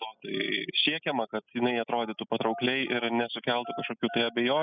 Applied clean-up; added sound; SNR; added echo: classical method spectral subtraction.